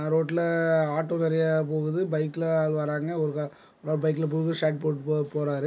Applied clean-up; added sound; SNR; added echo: none; none; none; none.